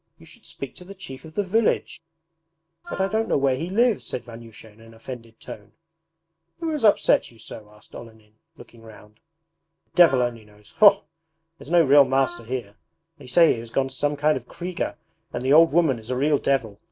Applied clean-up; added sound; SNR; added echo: none; Wind instrument, woodwind instrument; 16 dB; none.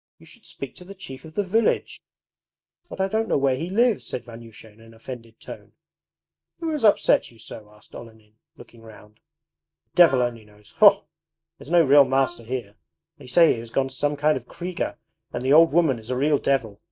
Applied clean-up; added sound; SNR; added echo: neural mask model DeepFilterNet 3.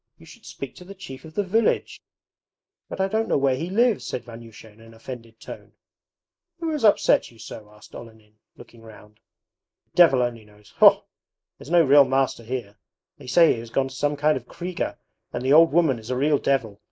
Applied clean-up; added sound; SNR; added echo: neural mask model Resemble Enhance denoiser.